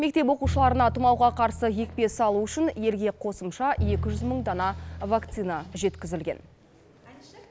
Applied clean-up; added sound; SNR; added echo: none; Bowed string instrument; 7 dB; none.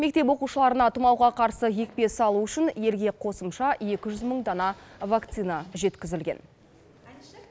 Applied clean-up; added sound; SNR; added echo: none; none; none; none.